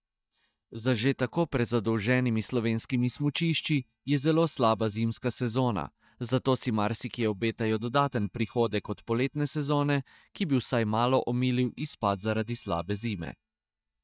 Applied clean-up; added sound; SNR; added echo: neural mask model DeepFilterNet 3.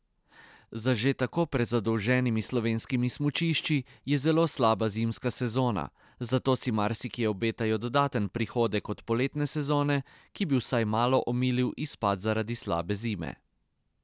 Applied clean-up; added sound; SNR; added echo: none; none; none; none.